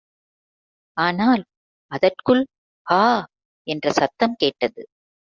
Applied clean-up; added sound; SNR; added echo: none; none; none; none.